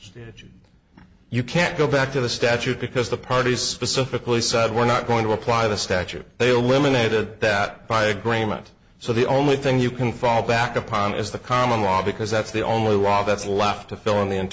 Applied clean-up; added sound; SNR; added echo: none; none; none; none.